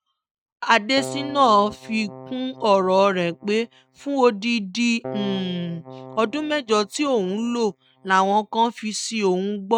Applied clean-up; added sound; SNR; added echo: neural mask model RNNoise.